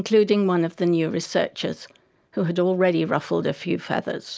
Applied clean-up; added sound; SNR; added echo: none; none; none; none.